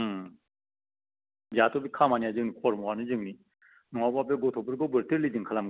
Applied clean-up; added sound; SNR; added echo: none; none; none; none.